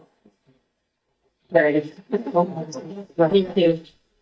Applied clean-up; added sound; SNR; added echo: neural mask model DeepFilterNet 3.